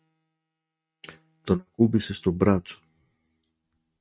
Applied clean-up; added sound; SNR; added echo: neural mask model RNNoise.